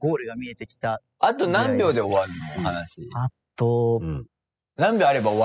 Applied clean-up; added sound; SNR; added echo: classical method spectral subtraction.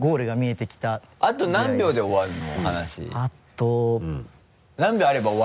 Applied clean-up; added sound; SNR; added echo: none; none; none; none.